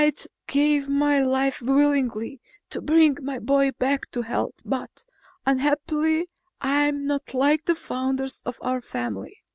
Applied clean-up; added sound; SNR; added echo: none; none; none; none.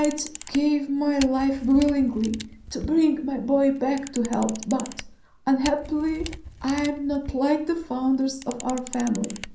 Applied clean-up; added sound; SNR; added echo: none; Camera; 15 dB; reverberation time 0.6 s.